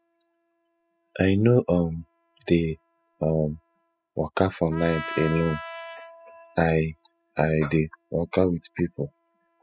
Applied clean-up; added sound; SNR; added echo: classical method spectral subtraction.